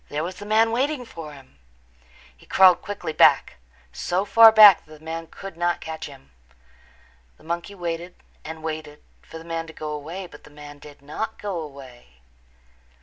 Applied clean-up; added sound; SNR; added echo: none; none; none; none.